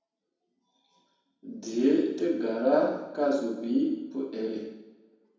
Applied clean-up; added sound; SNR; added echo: none; none; none; reverberation time 0.9 s.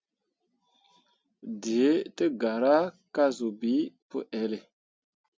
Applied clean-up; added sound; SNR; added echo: none; none; none; none.